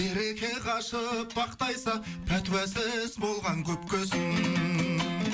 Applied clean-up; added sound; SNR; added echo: none; none; none; none.